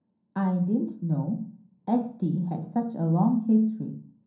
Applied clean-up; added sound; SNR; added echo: none; none; none; reverberation time 0.6 s.